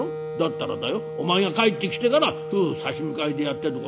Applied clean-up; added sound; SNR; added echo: none; Wind instrument, woodwind instrument; 8 dB; none.